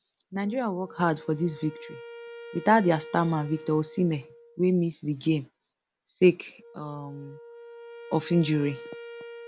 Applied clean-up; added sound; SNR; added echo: none; Wind instrument, woodwind instrument; 17 dB; none.